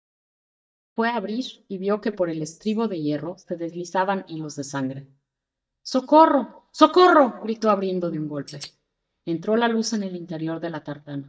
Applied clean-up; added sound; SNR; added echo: neural mask model DeepFilterNet 3.